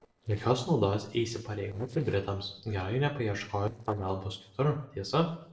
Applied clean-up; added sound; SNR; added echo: neural separator model SepFormer DNS4.